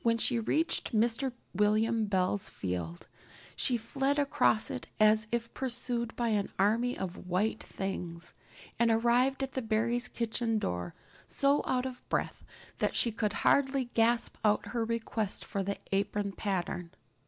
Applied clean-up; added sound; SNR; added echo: none; none; none; none.